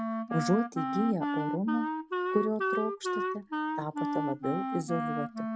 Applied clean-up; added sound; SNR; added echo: none; Wind instrument, woodwind instrument; 0 dB; none.